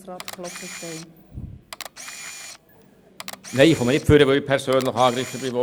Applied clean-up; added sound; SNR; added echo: none; Camera; 17 dB; none.